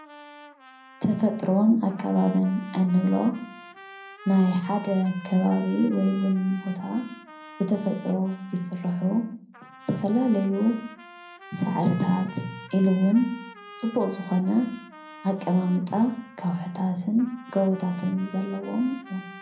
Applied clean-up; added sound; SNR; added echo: none; Trumpet; 20 dB; reverberation time 0.6 s.